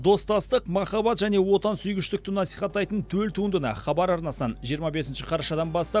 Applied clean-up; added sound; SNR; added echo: none; none; none; none.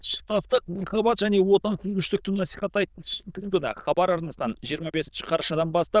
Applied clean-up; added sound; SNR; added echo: neural diffusion model UNIVERSE++.